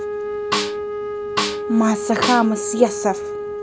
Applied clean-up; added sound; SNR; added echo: none; Wind instrument, woodwind instrument + Snare drum; 3 dB; none.